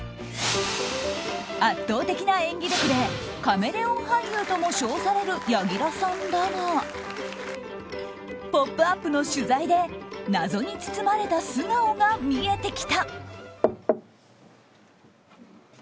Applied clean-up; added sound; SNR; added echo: none; none; none; none.